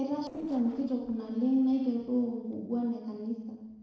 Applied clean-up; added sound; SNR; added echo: neural separator model SepFormer DNS4.